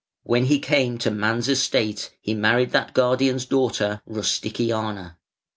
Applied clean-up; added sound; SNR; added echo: none; none; none; none.